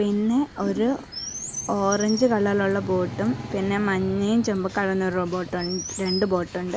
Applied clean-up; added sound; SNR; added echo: none; Chirp, tweet; 15 dB; none.